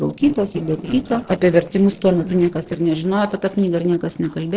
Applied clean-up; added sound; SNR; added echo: neural separator model SepFormer DNS4.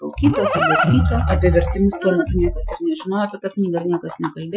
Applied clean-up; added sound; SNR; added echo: classical method Wiener filter.